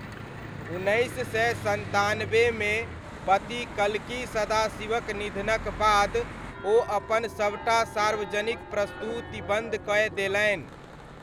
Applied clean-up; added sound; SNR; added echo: none; Church bell / Traffic noise, roadway noise; 11 dB; none.